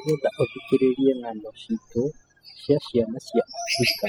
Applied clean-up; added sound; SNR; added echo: classical method spectral subtraction.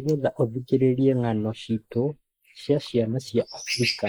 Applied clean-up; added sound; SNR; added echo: neural mask model Resemble Enhance denoiser.